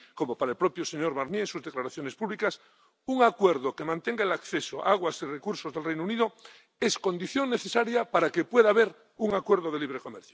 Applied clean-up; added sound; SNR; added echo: none; none; none; none.